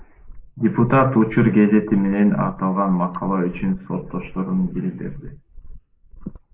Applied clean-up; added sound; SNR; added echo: neural mask model Resemble Enhance denoiser.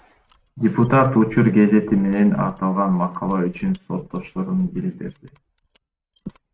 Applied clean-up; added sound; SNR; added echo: neural mask model RNNoise.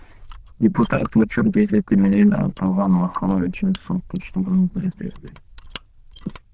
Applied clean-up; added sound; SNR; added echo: neural diffusion model UNIVERSE++.